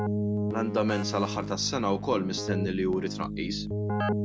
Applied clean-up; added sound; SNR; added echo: none; Keyboard (musical); 1 dB; none.